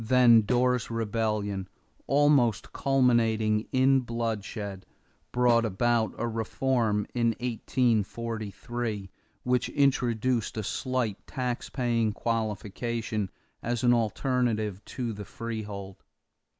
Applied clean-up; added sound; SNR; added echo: none; Snare drum; 17 dB; none.